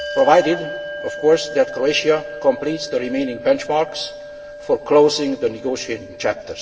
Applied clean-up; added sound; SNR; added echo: none; Bell; 12 dB; reverberation time 1.6 s.